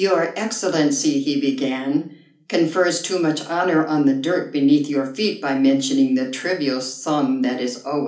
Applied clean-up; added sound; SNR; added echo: none; none; none; reverberation time 0.4 s.